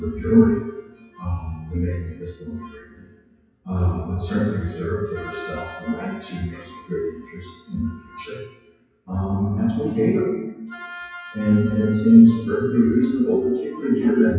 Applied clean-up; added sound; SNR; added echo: classical method WPE with log-MMSE.